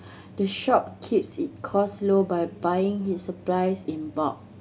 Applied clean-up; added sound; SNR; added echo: none; none; none; none.